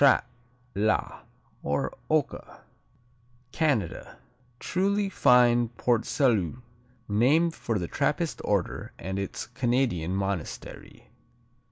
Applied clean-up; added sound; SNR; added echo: none; none; none; none.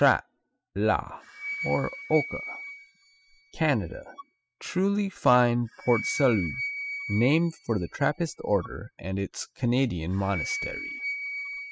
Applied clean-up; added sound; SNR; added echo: classical method spectral subtraction.